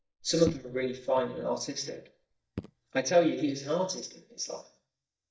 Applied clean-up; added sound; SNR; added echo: neural mask model DeepFilterNet 3.